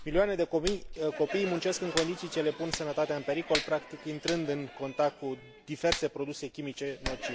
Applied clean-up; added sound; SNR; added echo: none; Hands + Crowd; 8 dB; none.